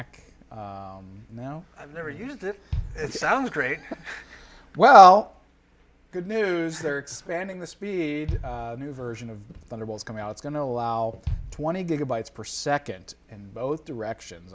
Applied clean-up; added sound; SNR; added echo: none; Bass drum; 12 dB; none.